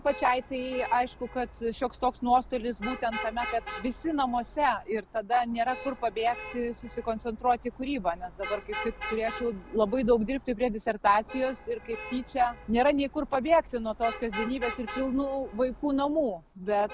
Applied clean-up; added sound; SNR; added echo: none; Traffic noise, roadway noise / Vehicle horn, car horn, honking; 14 dB; none.